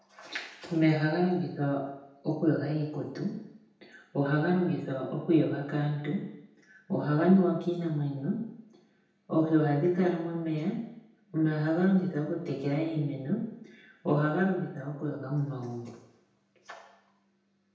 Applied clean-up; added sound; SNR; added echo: none; none; none; reverberation time 0.8 s.